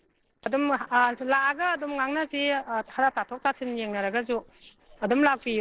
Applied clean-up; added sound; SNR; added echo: neural separator model SepFormer DNS4.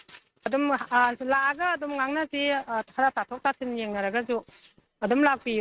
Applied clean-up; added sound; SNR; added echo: neural mask model RNNoise.